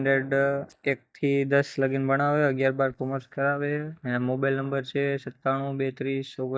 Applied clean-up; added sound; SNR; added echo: neural mask model DeepFilterNet 3.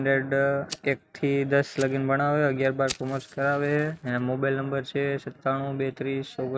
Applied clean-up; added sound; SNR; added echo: neural mask model RNNoise.